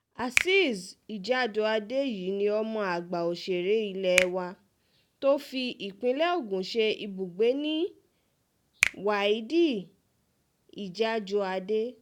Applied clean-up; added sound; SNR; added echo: none; Finger snapping; 7 dB; none.